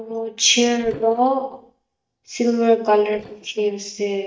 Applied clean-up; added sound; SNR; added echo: neural mask model DeepFilterNet 3.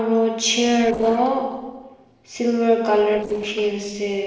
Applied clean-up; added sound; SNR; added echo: neural separator model SepFormer DNS4.